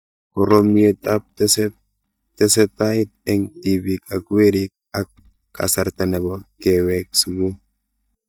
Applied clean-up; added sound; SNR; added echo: neural mask model DeepFilterNet 3.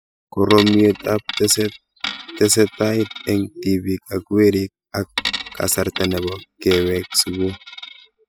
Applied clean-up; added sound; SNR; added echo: classical method spectral subtraction.